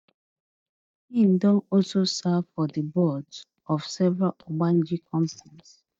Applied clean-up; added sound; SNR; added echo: neural mask model DeepFilterNet 3.